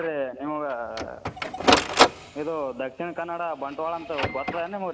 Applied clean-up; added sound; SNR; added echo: none; Printer; -4 dB; none.